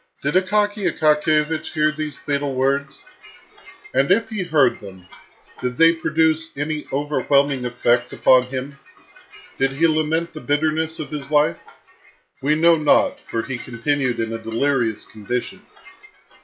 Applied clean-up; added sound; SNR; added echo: classical method log-MMSE.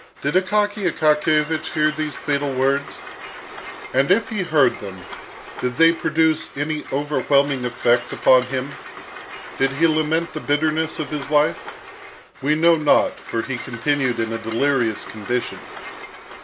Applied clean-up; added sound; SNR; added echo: none; Train; 14 dB; none.